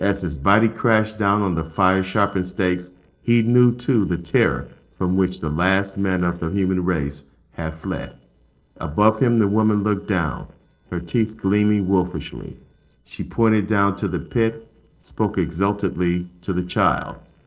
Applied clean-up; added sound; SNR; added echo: neural separator model SepFormer DNS4.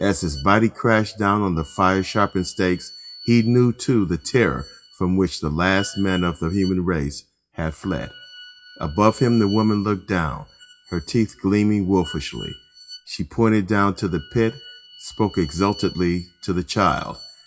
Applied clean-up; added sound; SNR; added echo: classical method WPE with log-MMSE.